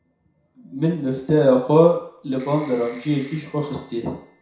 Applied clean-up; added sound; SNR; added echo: none; Telephone; 17 dB; reverberation time 0.6 s.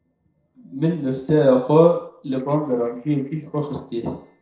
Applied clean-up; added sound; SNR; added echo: neural separator model SepFormer DNS4.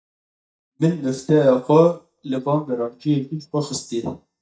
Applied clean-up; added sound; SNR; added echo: neural mask model DeepFilterNet 3.